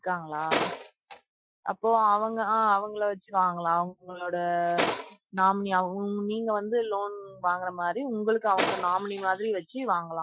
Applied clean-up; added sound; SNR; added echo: classical method Wiener filter.